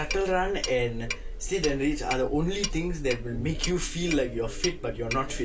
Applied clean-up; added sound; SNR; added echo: none; Clock; 4 dB; none.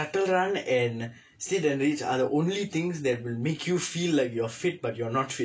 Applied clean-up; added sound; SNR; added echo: none; none; none; none.